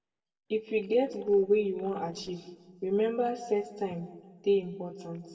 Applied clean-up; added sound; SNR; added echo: neural separator model SepFormer DNS4.